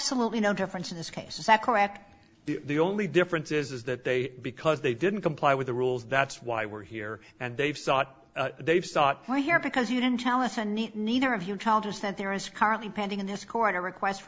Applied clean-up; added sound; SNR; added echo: none; none; none; none.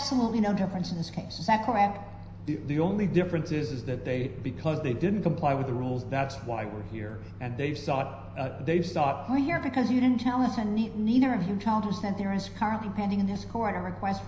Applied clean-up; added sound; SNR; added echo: none; Microwave oven; 14 dB; reverberation time 0.9 s.